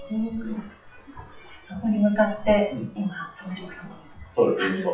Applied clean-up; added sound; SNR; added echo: classical method WPE with log-MMSE.